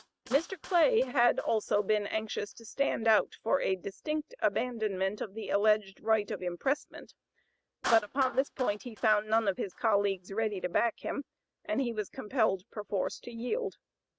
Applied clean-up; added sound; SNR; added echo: neural mask model RNNoise.